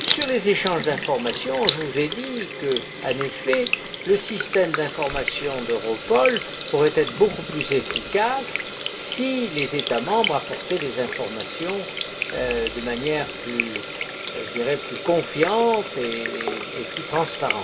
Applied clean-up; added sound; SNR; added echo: none; Sink (filling or washing) / Water tap, faucet; 6 dB; reverberation time 0.2 s.